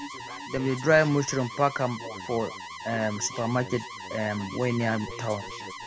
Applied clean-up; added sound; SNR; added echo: none; Alarm; 11 dB; none.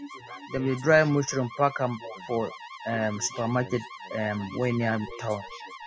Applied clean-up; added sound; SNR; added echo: classical method Wiener filter.